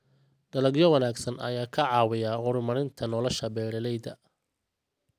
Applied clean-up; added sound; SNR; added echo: none; none; none; none.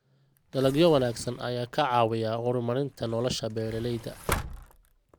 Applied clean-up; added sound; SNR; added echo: none; Sliding door; 13 dB; none.